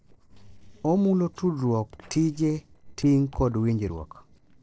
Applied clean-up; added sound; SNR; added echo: neural separator model SepFormer DNS4.